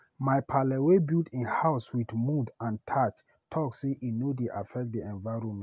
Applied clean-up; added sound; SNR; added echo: none; none; none; none.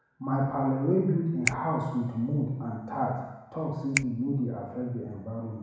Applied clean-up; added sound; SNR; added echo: none; Finger snapping; 10 dB; reverberation time 1.1 s.